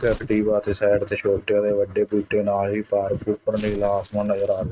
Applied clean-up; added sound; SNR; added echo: neural mask model RNNoise.